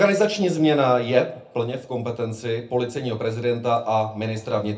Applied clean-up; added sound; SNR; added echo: none; none; none; reverberation time 0.3 s.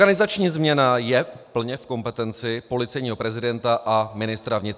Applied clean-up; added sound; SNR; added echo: none; none; none; none.